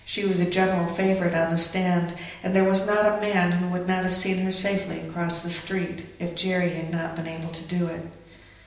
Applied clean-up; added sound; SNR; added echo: none; none; none; reverberation time 0.9 s.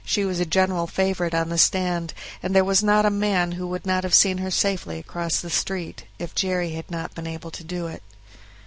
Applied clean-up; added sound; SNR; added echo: none; none; none; none.